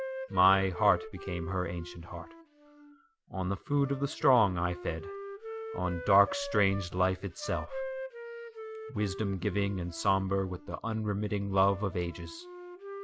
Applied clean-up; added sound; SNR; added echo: none; Wind instrument, woodwind instrument; 12 dB; none.